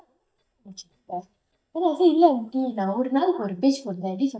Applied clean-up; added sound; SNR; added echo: neural mask model DeepFilterNet 3.